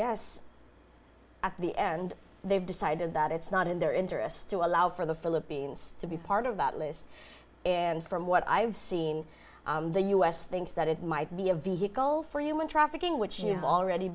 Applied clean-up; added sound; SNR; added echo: none; none; none; none.